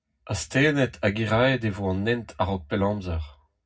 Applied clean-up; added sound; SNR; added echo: none; none; none; reverberation time 0.4 s.